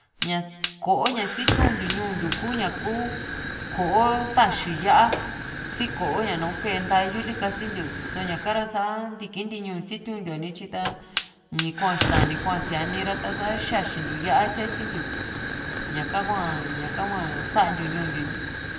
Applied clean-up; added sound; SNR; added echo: none; Fire; 4 dB; reverberation time 1.1 s.